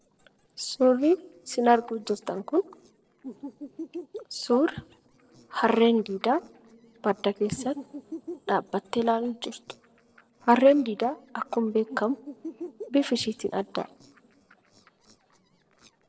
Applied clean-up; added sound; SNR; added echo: neural separator model SepFormer DNS4.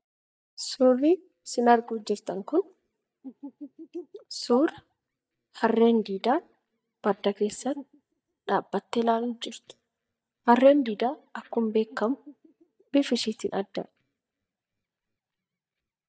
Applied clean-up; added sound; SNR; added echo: neural mask model DeepFilterNet 3.